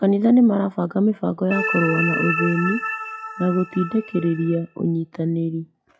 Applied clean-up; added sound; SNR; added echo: classical method log-MMSE.